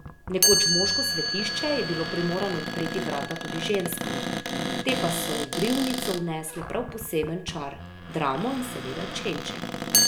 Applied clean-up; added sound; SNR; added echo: none; Cupboard open or close + Chime; -1 dB; none.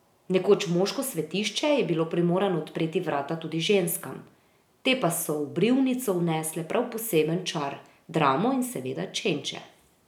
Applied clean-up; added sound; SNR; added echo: none; none; none; none.